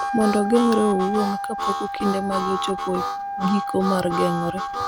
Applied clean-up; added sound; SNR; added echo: none; Harmonica + Wind instrument, woodwind instrument; 3 dB; none.